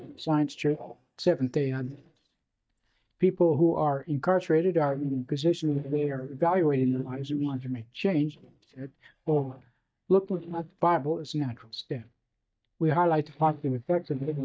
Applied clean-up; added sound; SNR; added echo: neural mask model DeepFilterNet 3.